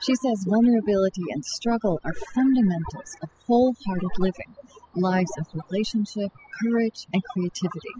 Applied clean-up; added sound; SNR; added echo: classical method spectral subtraction.